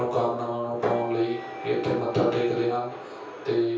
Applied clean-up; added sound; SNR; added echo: none; Wind instrument, woodwind instrument; 15 dB; reverberation time 0.6 s.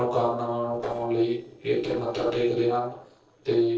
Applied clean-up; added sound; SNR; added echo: neural separator model SepFormer DNS4.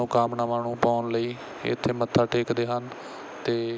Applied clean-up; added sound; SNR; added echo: none; none; none; none.